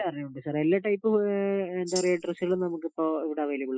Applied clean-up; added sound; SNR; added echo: classical method Wiener filter.